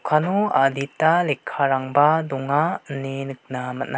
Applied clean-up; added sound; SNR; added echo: none; none; none; none.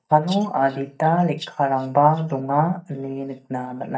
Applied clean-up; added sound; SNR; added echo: neural mask model DeepFilterNet 3.